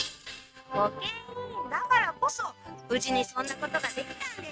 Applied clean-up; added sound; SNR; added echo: neural mask model RNNoise.